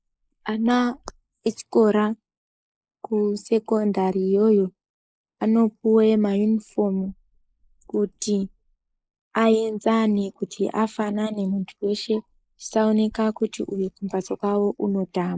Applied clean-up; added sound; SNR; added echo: neural mask model Resemble Enhance denoiser.